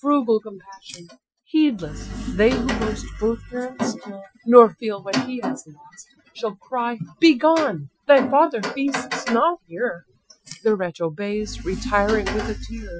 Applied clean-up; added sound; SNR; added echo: classical method Wiener filter.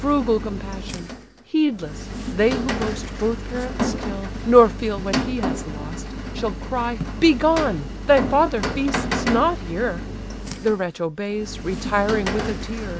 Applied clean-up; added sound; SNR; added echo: none; Rain; 6 dB; none.